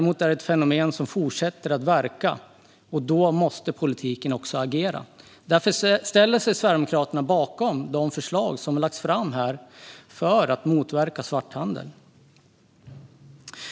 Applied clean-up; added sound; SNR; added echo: none; none; none; none.